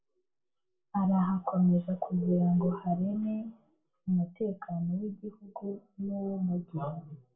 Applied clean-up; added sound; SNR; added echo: none; none; none; reverberation time 0.2 s.